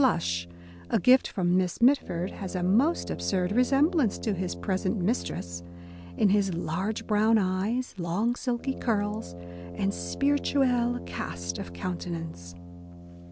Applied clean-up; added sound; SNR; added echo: none; Brass instrument; 13 dB; none.